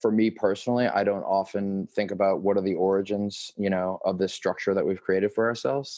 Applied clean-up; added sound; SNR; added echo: none; none; none; none.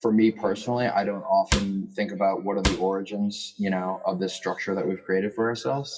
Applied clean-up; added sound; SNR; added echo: classical method WPE with log-MMSE.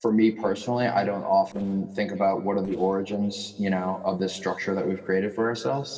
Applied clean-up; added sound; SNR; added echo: neural separator model SepFormer DNS4.